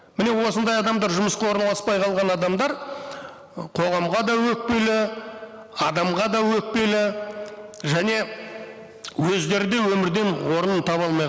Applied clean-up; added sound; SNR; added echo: none; none; none; none.